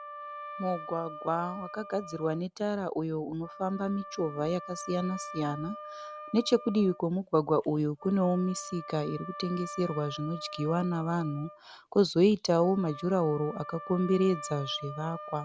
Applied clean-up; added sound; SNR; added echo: none; Wind instrument, woodwind instrument; 14 dB; none.